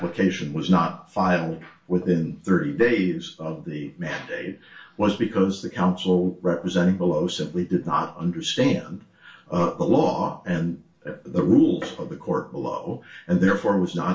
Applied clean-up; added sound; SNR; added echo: none; none; none; reverberation time 0.3 s.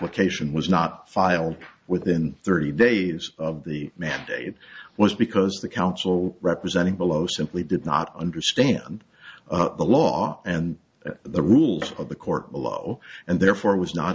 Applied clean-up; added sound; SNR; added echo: none; none; none; none.